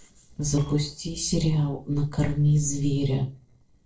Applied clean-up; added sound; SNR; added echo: neural separator model SepFormer DNS4.